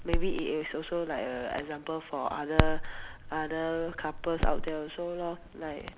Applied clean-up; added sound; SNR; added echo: none; Crackle; -1 dB; none.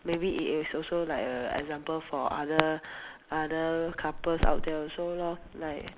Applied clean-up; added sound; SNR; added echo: neural mask model Resemble Enhance denoiser.